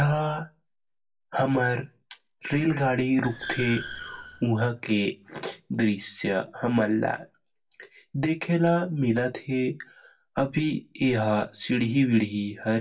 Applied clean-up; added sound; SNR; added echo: none; Car; 13 dB; reverberation time 0.2 s.